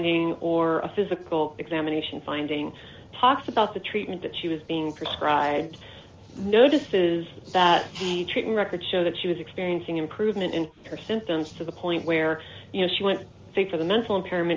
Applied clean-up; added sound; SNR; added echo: none; none; none; none.